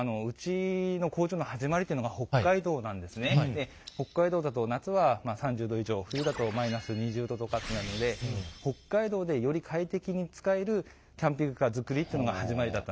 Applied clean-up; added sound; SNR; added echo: none; none; none; none.